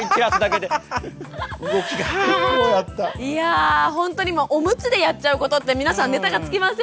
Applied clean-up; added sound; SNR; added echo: none; none; none; none.